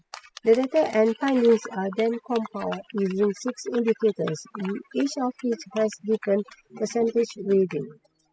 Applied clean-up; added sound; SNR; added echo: classical method spectral subtraction.